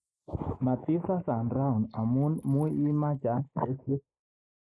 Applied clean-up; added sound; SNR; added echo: neural mask model Resemble Enhance denoiser.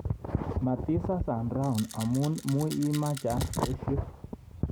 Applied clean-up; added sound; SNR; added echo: none; Rattle; 15 dB; none.